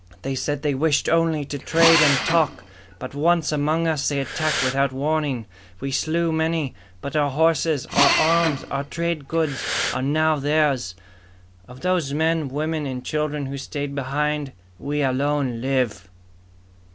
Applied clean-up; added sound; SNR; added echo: none; Breathing + Drill; 3 dB; none.